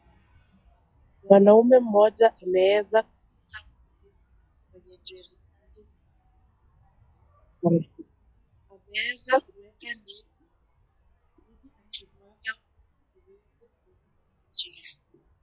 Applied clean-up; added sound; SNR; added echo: classical method log-MMSE.